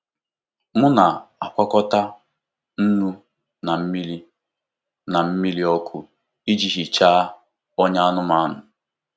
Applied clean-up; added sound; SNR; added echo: none; none; none; none.